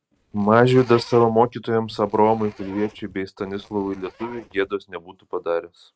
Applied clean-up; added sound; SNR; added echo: neural mask model RNNoise.